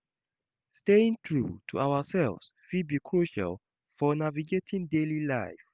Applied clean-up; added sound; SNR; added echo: none; none; none; none.